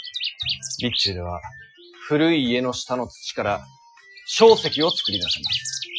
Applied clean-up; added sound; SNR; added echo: classical method Wiener filter.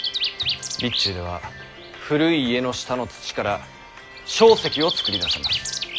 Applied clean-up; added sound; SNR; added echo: none; Bird; 5 dB; none.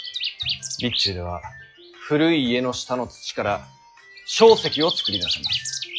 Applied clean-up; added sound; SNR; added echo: classical method log-MMSE.